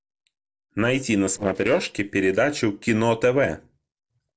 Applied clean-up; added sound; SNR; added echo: neural separator model SepFormer DNS4.